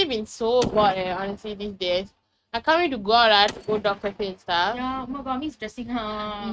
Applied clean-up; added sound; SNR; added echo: neural mask model RNNoise.